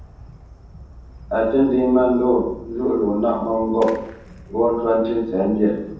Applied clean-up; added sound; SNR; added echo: none; Fireworks; 20 dB; reverberation time 0.9 s.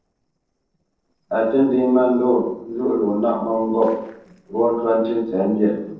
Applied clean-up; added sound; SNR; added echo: neural separator model SepFormer DNS4.